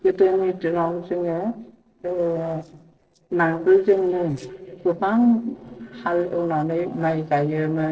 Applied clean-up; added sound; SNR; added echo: neural separator model SepFormer DNS4.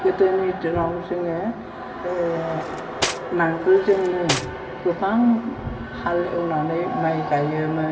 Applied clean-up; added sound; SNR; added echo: none; Cutlery, silverware; 8 dB; reverberation time 1.1 s.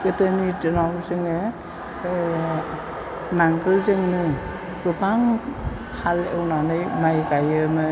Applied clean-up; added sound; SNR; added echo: none; none; none; none.